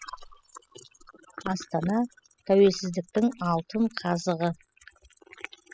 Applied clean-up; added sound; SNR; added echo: classical method spectral subtraction.